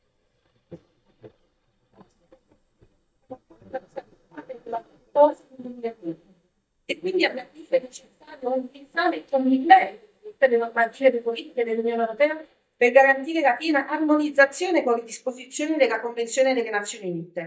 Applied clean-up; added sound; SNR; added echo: neural mask model DeepFilterNet 3.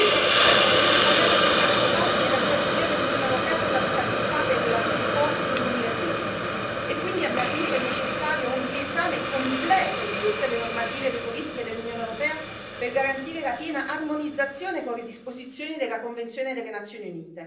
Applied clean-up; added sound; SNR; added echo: none; Hiss; -4 dB; reverberation time 0.6 s.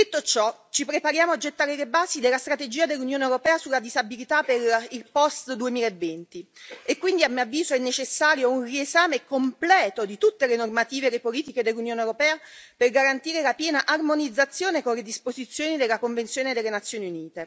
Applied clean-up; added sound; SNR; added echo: none; none; none; none.